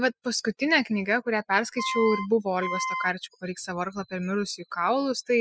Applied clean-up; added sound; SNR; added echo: classical method spectral subtraction.